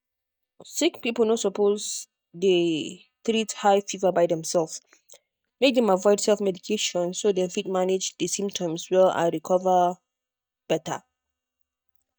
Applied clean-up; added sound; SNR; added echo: neural mask model DeepFilterNet 3.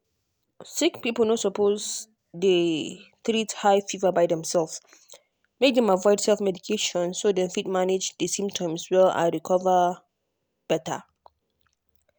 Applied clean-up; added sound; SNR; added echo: none; none; none; none.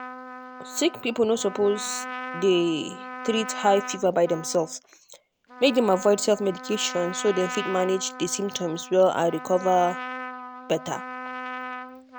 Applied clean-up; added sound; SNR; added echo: none; Trumpet; 12 dB; none.